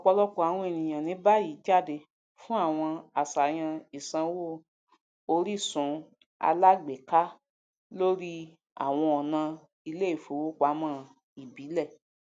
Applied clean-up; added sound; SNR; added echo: none; none; none; none.